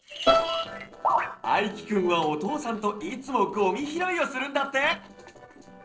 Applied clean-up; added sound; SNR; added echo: neural separator model SepFormer DNS4.